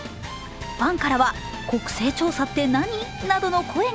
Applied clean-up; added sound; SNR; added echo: none; Engine / Car; 18 dB; none.